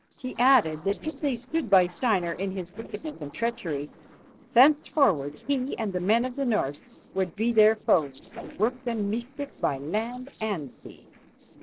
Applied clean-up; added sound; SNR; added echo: neural separator model SepFormer DNS4.